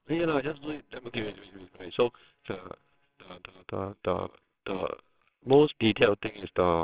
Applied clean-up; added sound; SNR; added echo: neural separator model SepFormer WHAMR!.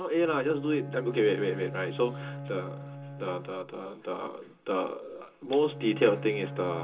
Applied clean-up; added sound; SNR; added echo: none; Bowed string instrument; 11 dB; reverberation time 0.2 s.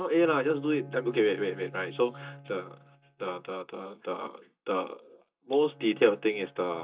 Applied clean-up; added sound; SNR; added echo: neural mask model DeepFilterNet 3.